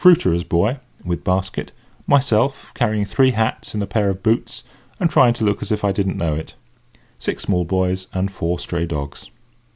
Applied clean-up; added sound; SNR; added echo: none; none; none; none.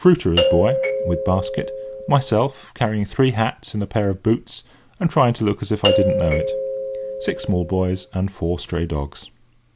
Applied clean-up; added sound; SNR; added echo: none; Doorbell; 2 dB; none.